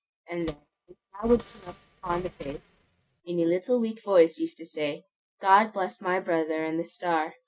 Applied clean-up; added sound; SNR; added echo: neural mask model RNNoise.